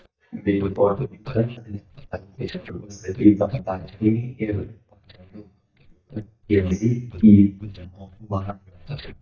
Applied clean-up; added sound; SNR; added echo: neural mask model DeepFilterNet 3.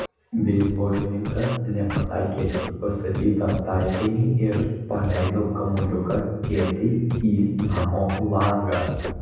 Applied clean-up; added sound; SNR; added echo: none; Scratching (performance technique); 9 dB; reverberation time 1.1 s.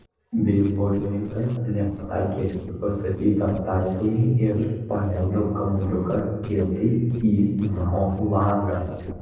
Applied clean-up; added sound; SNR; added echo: neural separator model SepFormer DNS4.